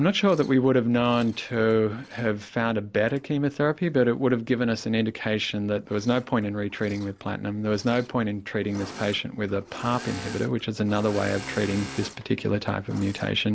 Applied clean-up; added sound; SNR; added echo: none; Engine / Mechanisms; 19 dB; none.